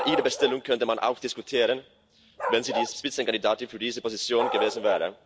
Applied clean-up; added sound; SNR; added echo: none; Bark; 7 dB; none.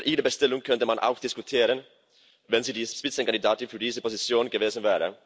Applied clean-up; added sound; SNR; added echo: none; none; none; none.